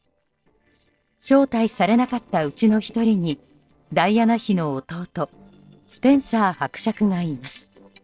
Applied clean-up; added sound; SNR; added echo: neural separator model SepFormer DNS4.